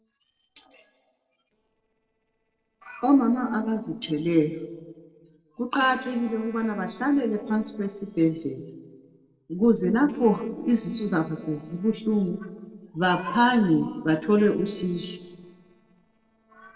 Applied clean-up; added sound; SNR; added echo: neural separator model SepFormer DNS4.